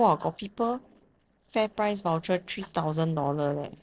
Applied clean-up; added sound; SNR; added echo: neural separator model SepFormer DNS4.